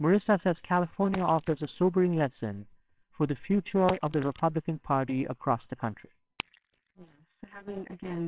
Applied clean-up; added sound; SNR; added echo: neural separator model SepFormer WHAMR!.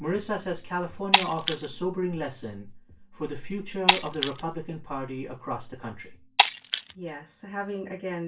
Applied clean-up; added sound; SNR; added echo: none; Shatter; -3 dB; reverberation time 0.2 s.